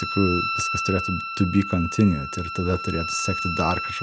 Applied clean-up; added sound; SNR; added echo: none; Wind instrument, woodwind instrument; 5 dB; none.